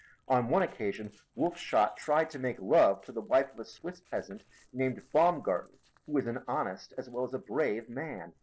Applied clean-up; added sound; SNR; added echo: neural separator model SepFormer DNS4.